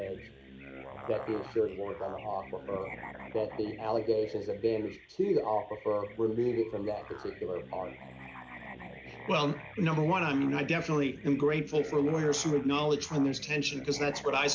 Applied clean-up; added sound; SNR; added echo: none; Bird vocalization, bird call, bird song + Musical instrument; 15 dB; none.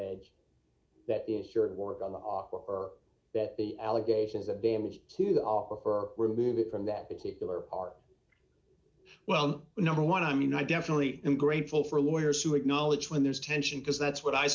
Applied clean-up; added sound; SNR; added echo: none; none; none; none.